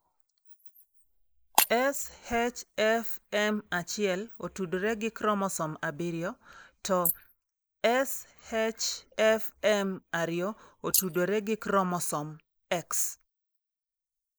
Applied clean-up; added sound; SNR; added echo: neural mask model Resemble Enhance denoiser.